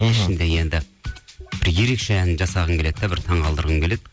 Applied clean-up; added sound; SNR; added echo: none; none; none; none.